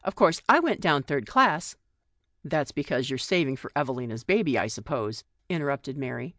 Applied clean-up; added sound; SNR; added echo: none; none; none; none.